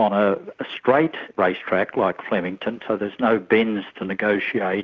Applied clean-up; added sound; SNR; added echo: none; none; none; none.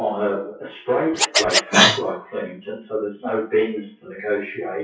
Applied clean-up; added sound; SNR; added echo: classical method WPE with log-MMSE.